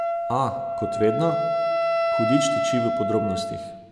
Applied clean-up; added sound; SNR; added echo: none; Wind instrument, woodwind instrument; -2 dB; none.